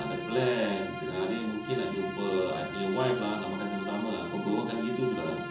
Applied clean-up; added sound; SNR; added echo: none; Bowed string instrument; 7 dB; reverberation time 0.6 s.